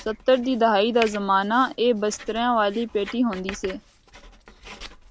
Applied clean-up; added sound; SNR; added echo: none; Writing; 18 dB; none.